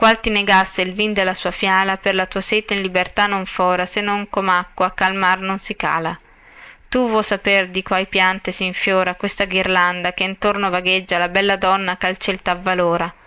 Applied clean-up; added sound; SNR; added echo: neural mask model Resemble Enhance denoiser.